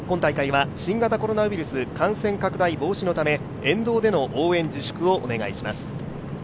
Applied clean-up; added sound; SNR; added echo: none; none; none; none.